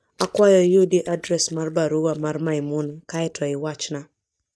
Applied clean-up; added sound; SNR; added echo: neural mask model DeepFilterNet 3.